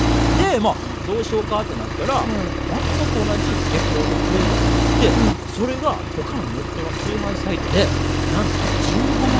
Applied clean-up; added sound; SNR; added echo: none; Accelerating, revving, vroom; -4 dB; none.